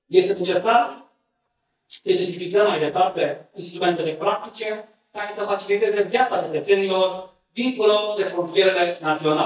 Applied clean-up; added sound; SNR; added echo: neural mask model DeepFilterNet 3.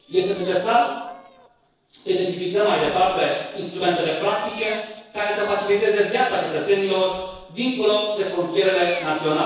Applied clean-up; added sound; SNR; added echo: neural separator model SepFormer DNS4.